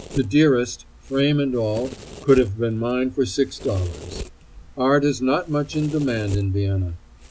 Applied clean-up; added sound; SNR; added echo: none; Domestic sounds, home sounds; 17 dB; none.